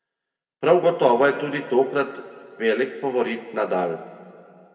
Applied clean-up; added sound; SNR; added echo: none; none; none; reverberation time 1.8 s.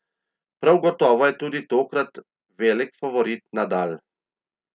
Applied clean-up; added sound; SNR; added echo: none; none; none; none.